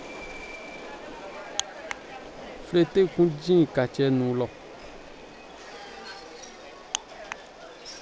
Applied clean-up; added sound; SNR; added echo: none; Subway, metro, underground; 13 dB; none.